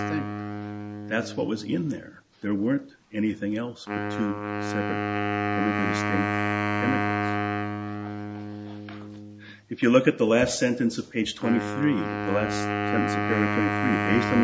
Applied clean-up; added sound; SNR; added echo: none; Wind instrument, woodwind instrument; 2 dB; none.